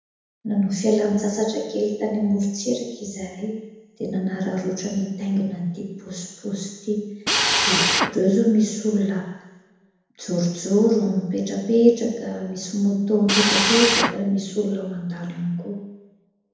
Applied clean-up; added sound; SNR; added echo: none; Drill; -1 dB; reverberation time 1.0 s.